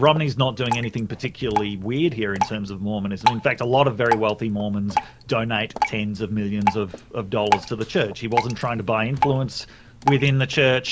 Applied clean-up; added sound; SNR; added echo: none; Drip; 6 dB; none.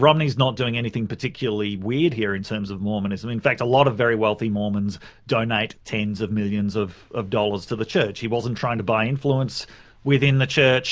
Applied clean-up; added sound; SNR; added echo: none; none; none; none.